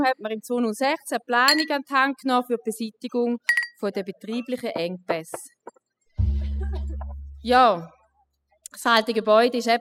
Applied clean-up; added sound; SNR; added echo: classical method spectral subtraction.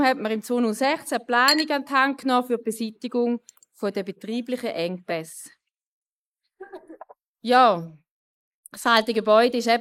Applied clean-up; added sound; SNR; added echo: neural mask model Resemble Enhance denoiser.